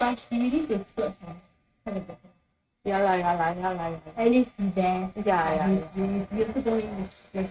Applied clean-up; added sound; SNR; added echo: neural mask model RNNoise.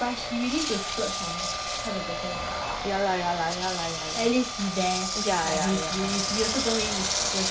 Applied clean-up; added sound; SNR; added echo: none; Engine; 1 dB; none.